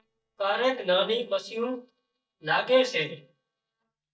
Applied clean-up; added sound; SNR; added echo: neural mask model DeepFilterNet 3.